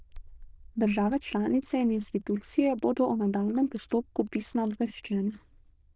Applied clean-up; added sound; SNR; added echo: neural diffusion model UNIVERSE++.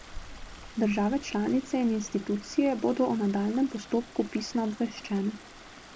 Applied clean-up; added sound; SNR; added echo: none; Stream; 17 dB; none.